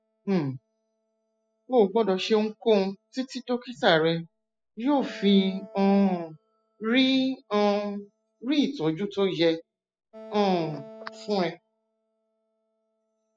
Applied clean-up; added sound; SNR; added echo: classical method spectral subtraction.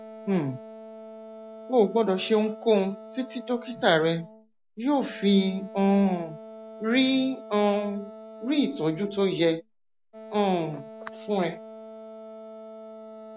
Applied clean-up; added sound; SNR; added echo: none; Wind instrument, woodwind instrument; 16 dB; none.